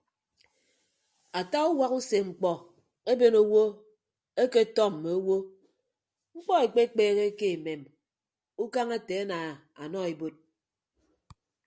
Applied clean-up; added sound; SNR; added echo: none; none; none; none.